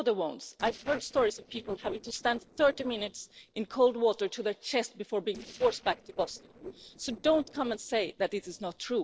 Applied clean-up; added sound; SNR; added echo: neural separator model SepFormer DNS4.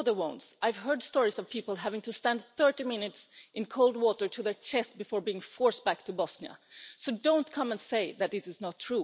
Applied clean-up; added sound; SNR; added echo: none; none; none; none.